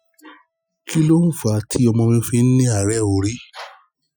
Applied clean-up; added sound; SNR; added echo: classical method Wiener filter.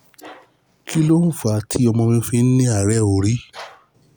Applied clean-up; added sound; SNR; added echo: none; none; none; none.